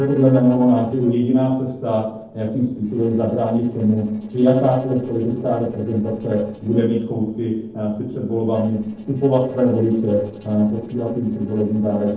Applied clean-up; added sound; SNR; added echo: neural separator model SepFormer DNS4.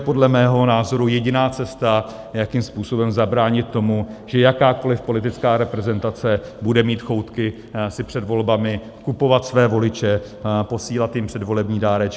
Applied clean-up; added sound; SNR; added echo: none; none; none; none.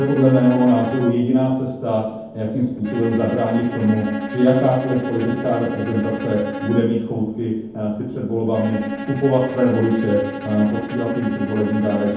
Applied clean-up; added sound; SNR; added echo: none; Bowed string instrument; 11 dB; reverberation time 0.9 s.